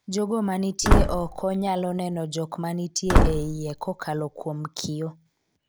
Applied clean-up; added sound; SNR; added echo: none; Slam / Wood; -5 dB; none.